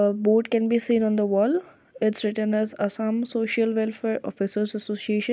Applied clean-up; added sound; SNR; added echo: none; none; none; none.